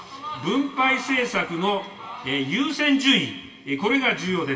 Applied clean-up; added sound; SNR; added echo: none; none; none; reverberation time 0.2 s.